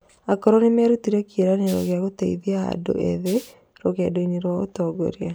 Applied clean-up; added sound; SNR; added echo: none; Rattle (instrument); 19 dB; none.